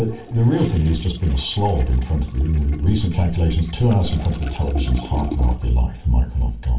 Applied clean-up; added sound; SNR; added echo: none; Toilet flush; 19 dB; reverberation time 0.3 s.